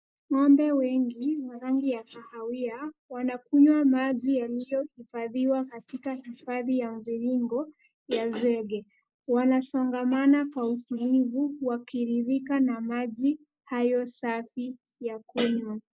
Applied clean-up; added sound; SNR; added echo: neural mask model Resemble Enhance denoiser.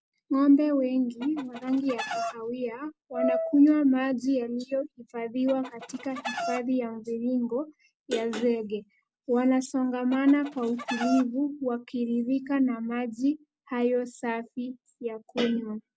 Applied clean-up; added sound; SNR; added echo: none; Chicken, rooster; 9 dB; none.